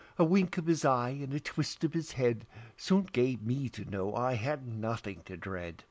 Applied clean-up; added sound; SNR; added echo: none; none; none; none.